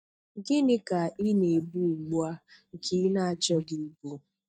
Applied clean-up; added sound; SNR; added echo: neural mask model DeepFilterNet 3.